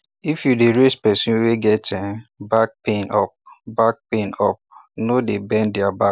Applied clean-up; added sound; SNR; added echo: none; none; none; none.